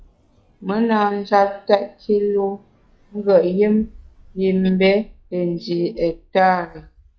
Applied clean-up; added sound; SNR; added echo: classical method log-MMSE.